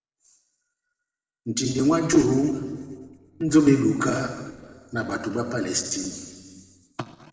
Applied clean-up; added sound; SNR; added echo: neural separator model SepFormer DNS4.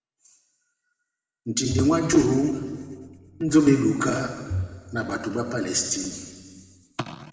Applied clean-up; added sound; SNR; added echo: none; Bowed string instrument; 11 dB; reverberation time 1.8 s.